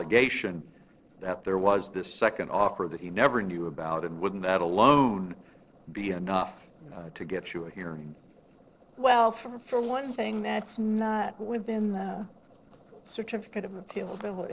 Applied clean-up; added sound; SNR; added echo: neural separator model SepFormer DNS4.